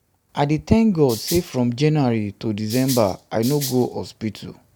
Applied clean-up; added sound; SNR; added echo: none; Rattle (instrument); 12 dB; none.